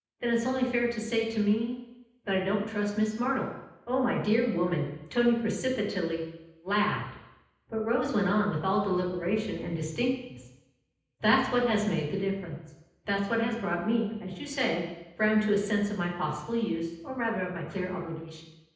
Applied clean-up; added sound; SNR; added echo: none; none; none; reverberation time 0.9 s.